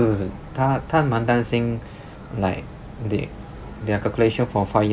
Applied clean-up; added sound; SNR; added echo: none; none; none; none.